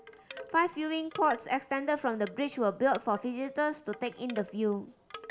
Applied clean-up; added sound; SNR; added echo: none; Wind chime / Wood; 18 dB; none.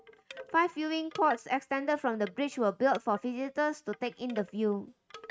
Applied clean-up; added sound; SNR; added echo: neural mask model RNNoise.